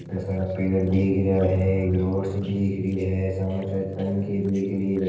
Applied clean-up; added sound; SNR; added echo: neural separator model SepFormer DNS4.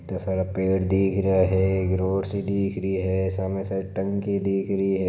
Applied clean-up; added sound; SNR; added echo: none; none; none; none.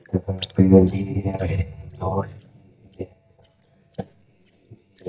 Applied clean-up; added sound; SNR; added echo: neural mask model DeepFilterNet 3.